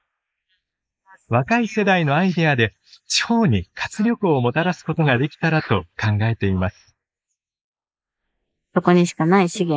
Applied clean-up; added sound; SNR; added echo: neural mask model Resemble Enhance denoiser.